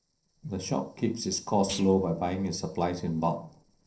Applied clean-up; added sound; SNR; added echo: neural separator model SepFormer DNS4.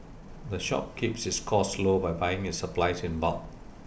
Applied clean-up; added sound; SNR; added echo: none; none; none; none.